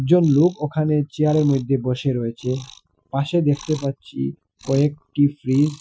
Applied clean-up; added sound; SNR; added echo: classical method Wiener filter.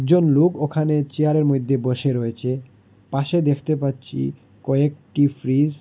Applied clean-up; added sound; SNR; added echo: none; none; none; none.